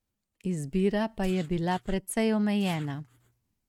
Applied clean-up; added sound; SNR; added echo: neural mask model RNNoise.